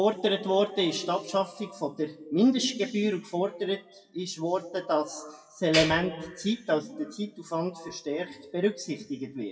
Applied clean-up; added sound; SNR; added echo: classical method WPE with log-MMSE.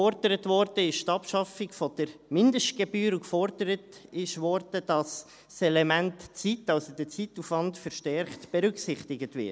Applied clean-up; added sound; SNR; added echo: none; none; none; none.